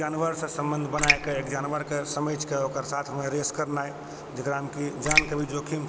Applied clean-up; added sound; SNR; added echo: none; Raindrop; -3 dB; none.